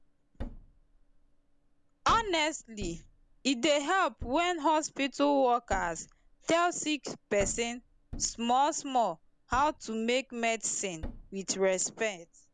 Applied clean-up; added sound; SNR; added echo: none; Thump, thud; 16 dB; none.